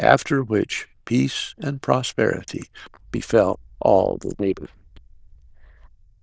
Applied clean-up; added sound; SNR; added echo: neural diffusion model UNIVERSE++.